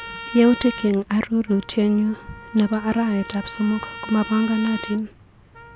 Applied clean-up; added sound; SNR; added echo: none; Trumpet; 15 dB; none.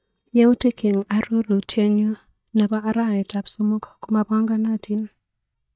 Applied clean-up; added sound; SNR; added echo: neural mask model DeepFilterNet 3.